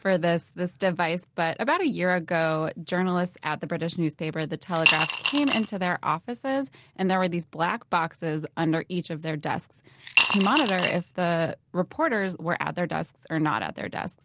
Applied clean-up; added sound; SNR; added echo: none; Coin (dropping) / Glass; -3 dB; none.